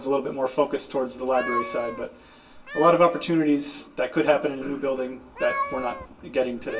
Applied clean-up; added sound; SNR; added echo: none; Meow; 12 dB; reverberation time 0.1 s.